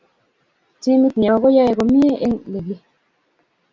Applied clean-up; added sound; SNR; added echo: none; none; none; none.